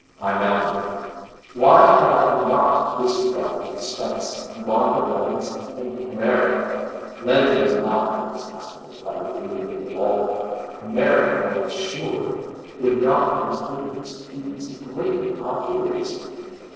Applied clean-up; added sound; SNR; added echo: neural separator model SepFormer DNS4.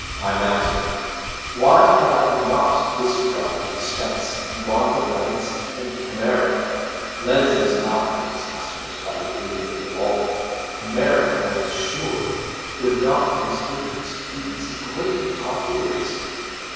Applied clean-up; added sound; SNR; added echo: none; Domestic sounds, home sounds; 9 dB; reverberation time 2.2 s.